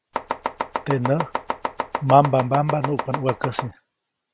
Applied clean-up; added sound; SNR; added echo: none; Domestic sounds, home sounds; 5 dB; none.